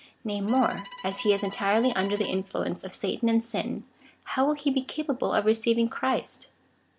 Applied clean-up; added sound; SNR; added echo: none; Bowed string instrument; 16 dB; none.